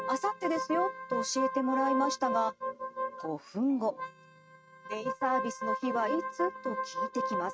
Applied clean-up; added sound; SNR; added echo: neural mask model RNNoise.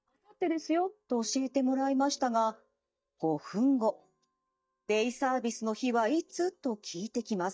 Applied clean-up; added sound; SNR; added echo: neural mask model DeepFilterNet 3.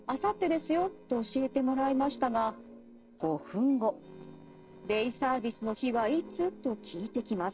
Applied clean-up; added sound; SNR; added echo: neural separator model SepFormer DNS4.